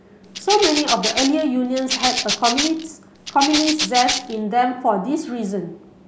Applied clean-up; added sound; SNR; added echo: none; Rattle (instrument); 3 dB; none.